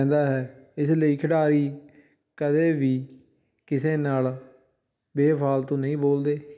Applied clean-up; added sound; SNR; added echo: none; none; none; none.